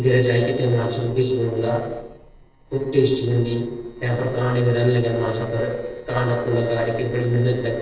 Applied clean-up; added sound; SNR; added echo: neural separator model SepFormer DNS4.